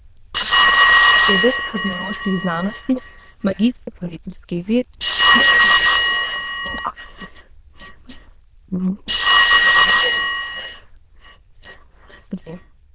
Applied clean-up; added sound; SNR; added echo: neural diffusion model UNIVERSE++.